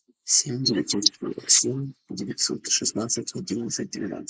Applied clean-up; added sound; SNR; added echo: neural mask model Resemble Enhance denoiser.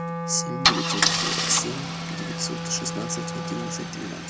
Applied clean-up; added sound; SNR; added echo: none; Wind instrument, woodwind instrument + Idling / Engine starting / Car; -4 dB; none.